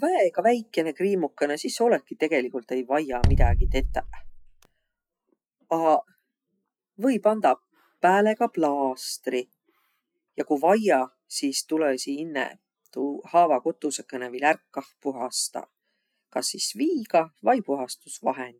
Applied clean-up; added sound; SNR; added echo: classical method log-MMSE.